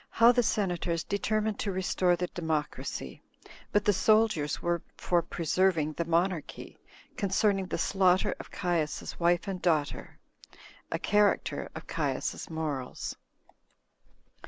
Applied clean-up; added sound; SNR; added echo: none; none; none; none.